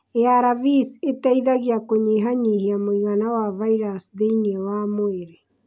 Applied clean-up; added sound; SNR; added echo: none; none; none; none.